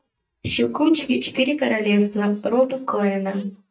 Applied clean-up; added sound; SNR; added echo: neural mask model DeepFilterNet 3.